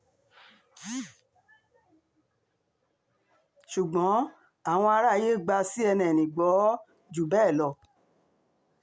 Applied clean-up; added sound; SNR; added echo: none; none; none; none.